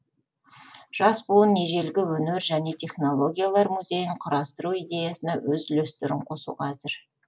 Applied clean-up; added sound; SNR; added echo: none; none; none; none.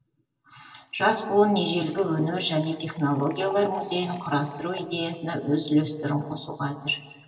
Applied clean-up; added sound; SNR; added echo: none; Liquid; 18 dB; reverberation time 2.2 s.